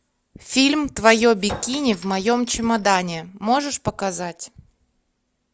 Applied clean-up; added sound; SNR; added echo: none; Chink, clink; 16 dB; none.